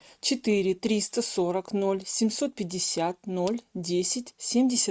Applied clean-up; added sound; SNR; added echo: neural mask model RNNoise.